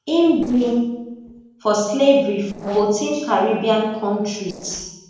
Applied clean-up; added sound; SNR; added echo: neural separator model SepFormer DNS4.